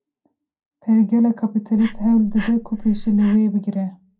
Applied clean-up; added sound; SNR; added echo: none; Breathing; 12 dB; reverberation time 0.2 s.